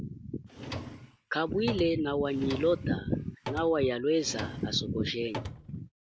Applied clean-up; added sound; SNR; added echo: none; Drawer open or close; 11 dB; none.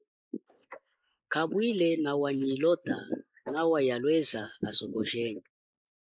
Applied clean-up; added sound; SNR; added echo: neural mask model Resemble Enhance denoiser.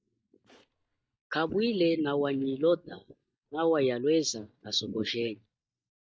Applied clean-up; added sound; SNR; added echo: neural mask model DeepFilterNet 3.